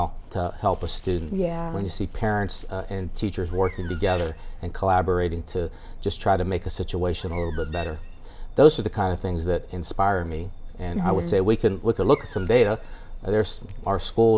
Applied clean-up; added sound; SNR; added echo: none; Bird; 19 dB; none.